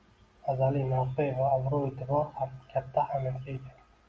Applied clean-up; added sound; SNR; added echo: none; none; none; none.